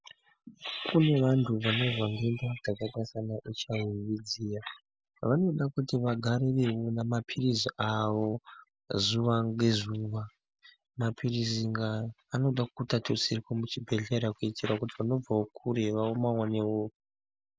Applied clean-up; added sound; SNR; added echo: none; none; none; none.